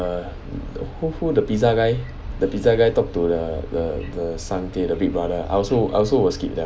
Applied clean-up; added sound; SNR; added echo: none; none; none; none.